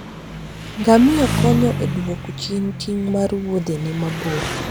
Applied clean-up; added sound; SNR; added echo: none; Engine; 5 dB; none.